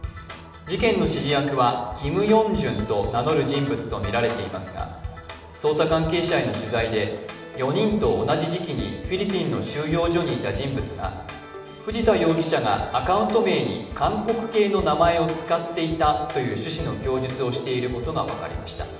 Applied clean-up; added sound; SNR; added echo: none; none; none; reverberation time 1.2 s.